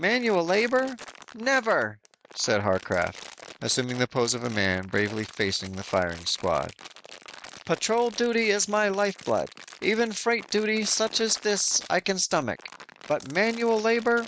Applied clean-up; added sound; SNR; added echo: none; Crumpling, crinkling; 19 dB; none.